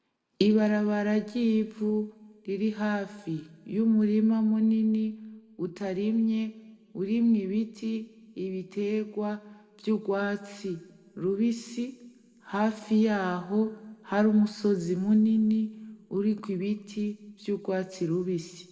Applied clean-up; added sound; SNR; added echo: none; none; none; reverberation time 1.7 s.